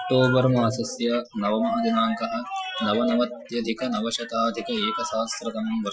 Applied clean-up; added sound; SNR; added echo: classical method Wiener filter.